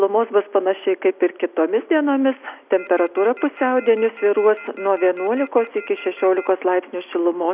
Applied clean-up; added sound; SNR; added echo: none; Telephone; 20 dB; none.